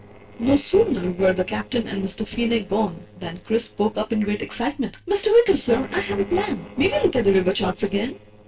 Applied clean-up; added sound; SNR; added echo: neural separator model SepFormer DNS4.